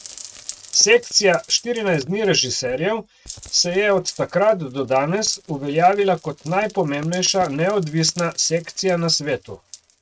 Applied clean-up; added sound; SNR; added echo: neural mask model RNNoise.